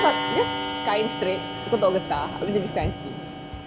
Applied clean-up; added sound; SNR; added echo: none; Clock; 5 dB; none.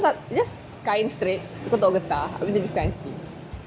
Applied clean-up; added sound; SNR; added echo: none; none; none; none.